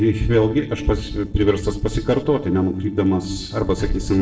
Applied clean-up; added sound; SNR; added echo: neural separator model SepFormer DNS4.